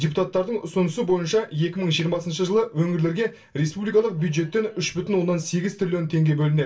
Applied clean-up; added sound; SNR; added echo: none; none; none; reverberation time 0.2 s.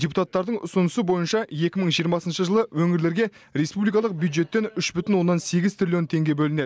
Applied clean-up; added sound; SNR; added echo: none; none; none; none.